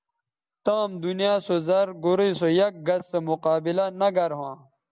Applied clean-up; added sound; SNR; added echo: none; none; none; none.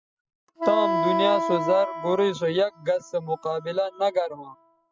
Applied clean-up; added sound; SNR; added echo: classical method spectral subtraction.